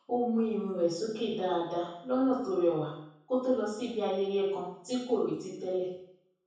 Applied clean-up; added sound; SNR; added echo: none; none; none; reverberation time 0.7 s.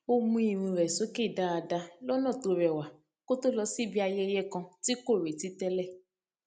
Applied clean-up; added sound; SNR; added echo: none; none; none; none.